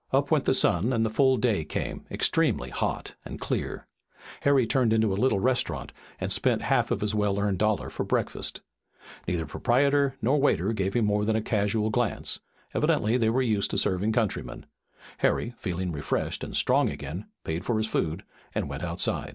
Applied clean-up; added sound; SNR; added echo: none; none; none; none.